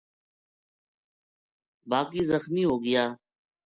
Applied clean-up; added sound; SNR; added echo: none; none; none; none.